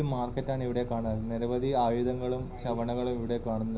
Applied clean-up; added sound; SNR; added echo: none; Bus; 13 dB; reverberation time 0.5 s.